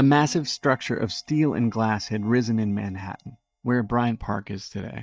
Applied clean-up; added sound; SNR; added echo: neural mask model DeepFilterNet 3.